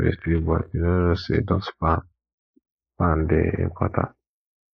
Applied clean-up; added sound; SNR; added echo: neural mask model Resemble Enhance denoiser.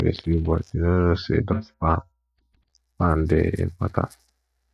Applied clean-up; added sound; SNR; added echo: neural mask model DeepFilterNet 3.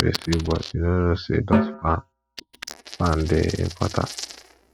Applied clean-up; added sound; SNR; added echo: neural mask model RNNoise.